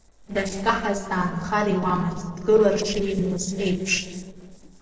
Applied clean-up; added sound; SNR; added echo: neural separator model SepFormer DNS4.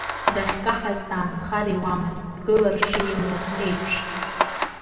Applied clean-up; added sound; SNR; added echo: none; Camera; 4 dB; reverberation time 2.3 s.